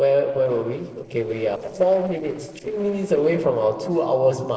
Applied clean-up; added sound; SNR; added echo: neural separator model SepFormer DNS4.